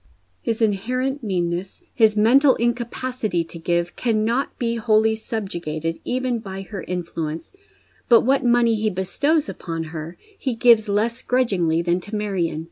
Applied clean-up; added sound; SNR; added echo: none; none; none; none.